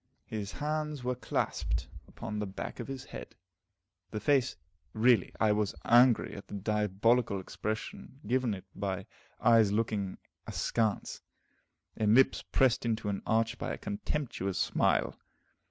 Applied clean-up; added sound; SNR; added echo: none; none; none; none.